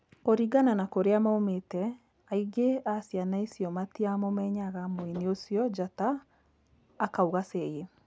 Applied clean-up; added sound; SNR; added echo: none; none; none; none.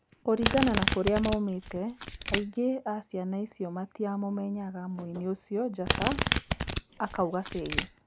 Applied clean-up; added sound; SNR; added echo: none; Domestic sounds, home sounds; 0 dB; none.